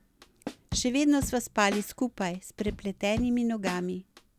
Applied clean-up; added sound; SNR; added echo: none; Drum / Drum kit; 12 dB; none.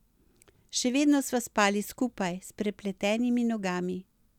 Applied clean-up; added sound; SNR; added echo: none; none; none; none.